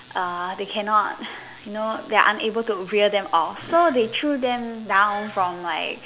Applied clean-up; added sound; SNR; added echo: none; Wood; 19 dB; none.